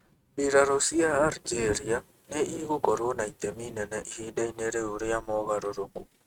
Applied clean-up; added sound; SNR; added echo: neural mask model RNNoise.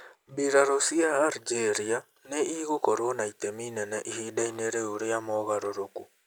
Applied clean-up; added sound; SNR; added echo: none; none; none; none.